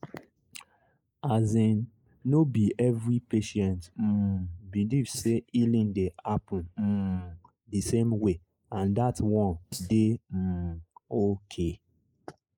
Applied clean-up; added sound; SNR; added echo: neural mask model Resemble Enhance denoiser.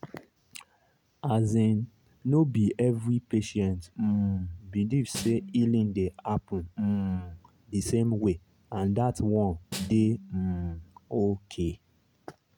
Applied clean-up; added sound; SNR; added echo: none; Snare drum; 15 dB; none.